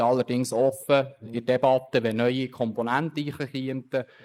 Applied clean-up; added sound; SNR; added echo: neural mask model Resemble Enhance denoiser.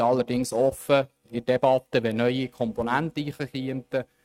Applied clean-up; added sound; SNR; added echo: neural mask model RNNoise.